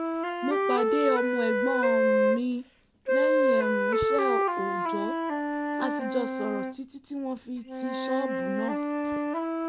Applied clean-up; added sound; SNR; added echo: none; Wind instrument, woodwind instrument; -5 dB; none.